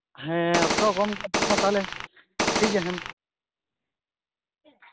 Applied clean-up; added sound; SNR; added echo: none; Gunshot, gunfire; -2 dB; none.